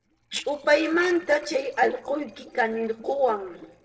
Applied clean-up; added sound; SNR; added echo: neural separator model SepFormer DNS4.